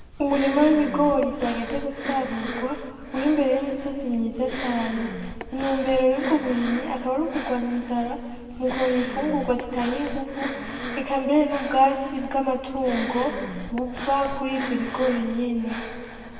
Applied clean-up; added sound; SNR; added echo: none; Breathing; 10 dB; reverberation time 2.0 s.